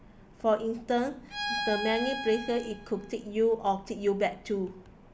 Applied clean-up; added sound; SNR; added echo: none; Bowed string instrument; 7 dB; none.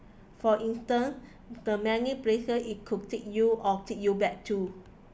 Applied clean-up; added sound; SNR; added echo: none; none; none; none.